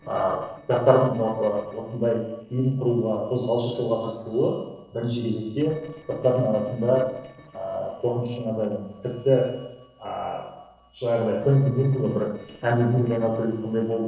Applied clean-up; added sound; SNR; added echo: neural separator model SepFormer DNS4.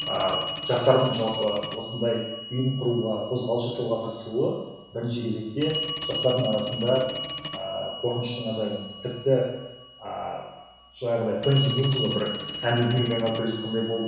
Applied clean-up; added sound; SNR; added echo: none; Telephone; 1 dB; reverberation time 1.1 s.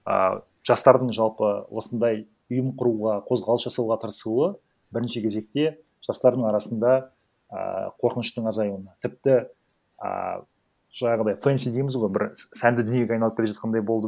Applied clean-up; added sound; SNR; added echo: none; none; none; none.